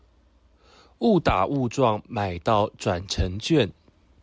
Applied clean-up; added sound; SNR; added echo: none; none; none; none.